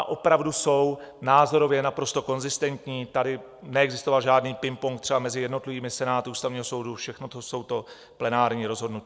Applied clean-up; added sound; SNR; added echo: none; none; none; none.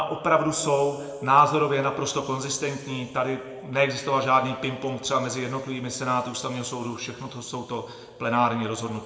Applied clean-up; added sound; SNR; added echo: none; none; none; reverberation time 1.5 s.